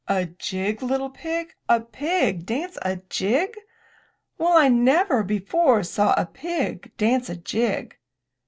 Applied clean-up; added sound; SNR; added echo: none; none; none; none.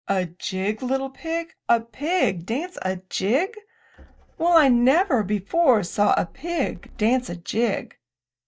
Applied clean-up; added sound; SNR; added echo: neural mask model DeepFilterNet 3.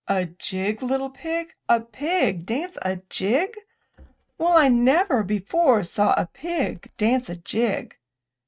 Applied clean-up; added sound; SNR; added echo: neural mask model RNNoise.